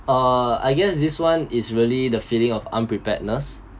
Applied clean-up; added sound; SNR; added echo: none; none; none; none.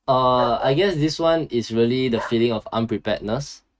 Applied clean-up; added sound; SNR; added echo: neural mask model RNNoise.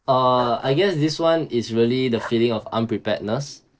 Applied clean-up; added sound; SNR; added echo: neural separator model SepFormer DNS4.